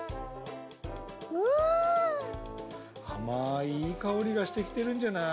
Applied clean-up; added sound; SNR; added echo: none; none; none; none.